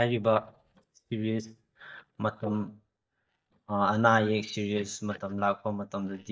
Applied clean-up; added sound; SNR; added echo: neural mask model DeepFilterNet 3.